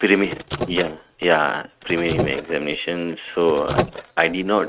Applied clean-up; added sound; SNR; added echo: neural mask model RNNoise.